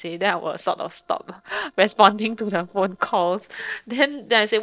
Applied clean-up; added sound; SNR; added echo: neural separator model SepFormer DNS4.